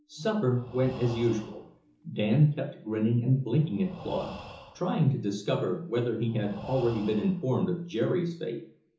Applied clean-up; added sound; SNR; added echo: none; Breathing; 18 dB; reverberation time 0.7 s.